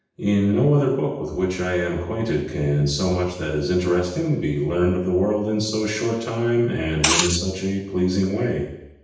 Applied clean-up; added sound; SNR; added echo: none; Liquid; 1 dB; reverberation time 0.9 s.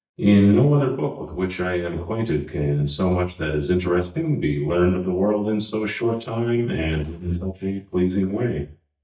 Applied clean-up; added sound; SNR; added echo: neural mask model DeepFilterNet 3.